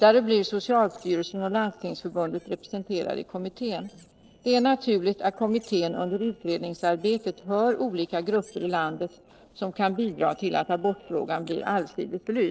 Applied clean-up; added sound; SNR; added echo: neural separator model SepFormer DNS4.